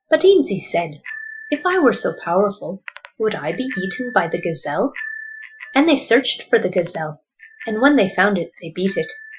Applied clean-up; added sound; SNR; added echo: classical method Wiener filter.